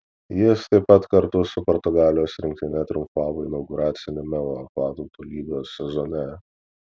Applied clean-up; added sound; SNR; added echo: none; none; none; none.